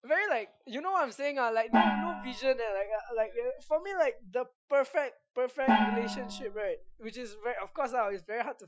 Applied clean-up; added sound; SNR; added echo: classical method Wiener filter.